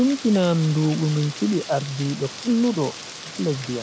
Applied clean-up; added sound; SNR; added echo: none; Rain; 14 dB; none.